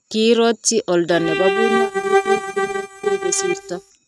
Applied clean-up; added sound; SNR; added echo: neural mask model RNNoise.